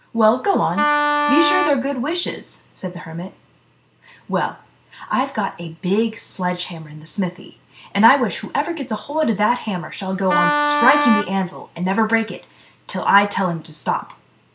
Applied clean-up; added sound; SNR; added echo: none; Wind instrument, woodwind instrument; -2 dB; none.